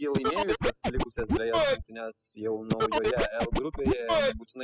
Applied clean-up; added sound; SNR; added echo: classical method spectral subtraction.